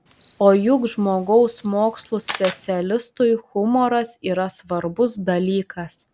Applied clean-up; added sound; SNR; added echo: none; Camera; 15 dB; none.